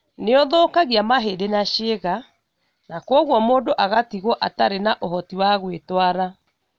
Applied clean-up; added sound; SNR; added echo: none; none; none; none.